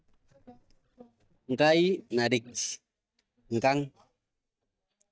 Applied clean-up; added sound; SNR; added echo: neural mask model DeepFilterNet 3.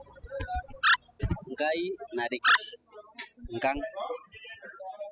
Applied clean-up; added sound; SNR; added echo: classical method spectral subtraction.